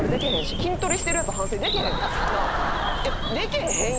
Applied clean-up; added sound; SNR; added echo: none; Bird + Thunder / Rain; 0 dB; none.